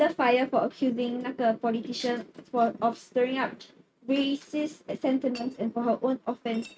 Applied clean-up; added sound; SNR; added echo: neural mask model RNNoise.